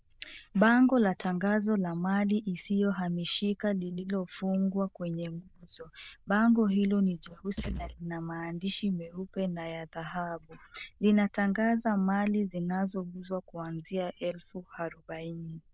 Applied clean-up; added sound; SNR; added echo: neural diffusion model UNIVERSE++.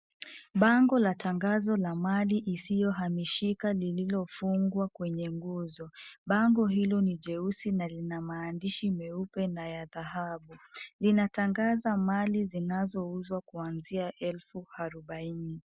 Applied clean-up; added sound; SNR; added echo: none; none; none; none.